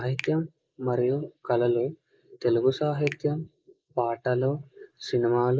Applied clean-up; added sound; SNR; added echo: neural mask model Resemble Enhance denoiser.